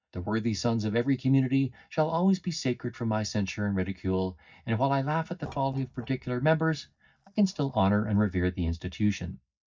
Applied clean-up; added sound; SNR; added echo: neural mask model DeepFilterNet 3.